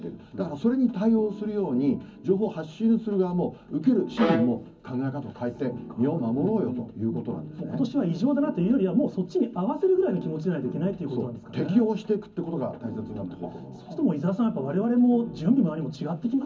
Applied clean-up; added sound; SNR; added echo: none; Bowed string instrument; 6 dB; reverberation time 0.4 s.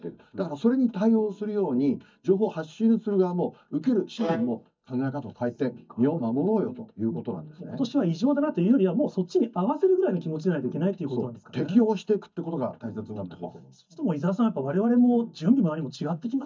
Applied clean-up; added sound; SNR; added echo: neural mask model DeepFilterNet 3.